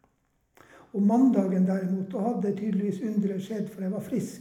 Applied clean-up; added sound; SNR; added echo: none; none; none; reverberation time 0.7 s.